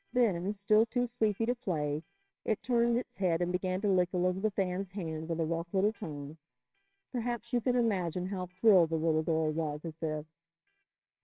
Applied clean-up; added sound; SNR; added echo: neural separator model SepFormer WHAMR!.